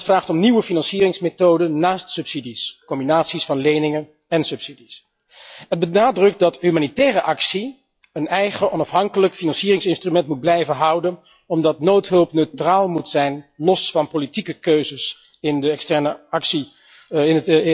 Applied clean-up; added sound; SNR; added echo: classical method log-MMSE.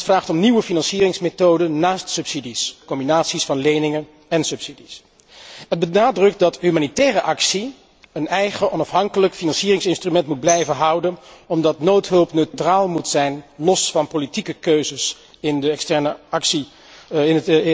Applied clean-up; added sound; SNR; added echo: none; Tambourine; 14 dB; none.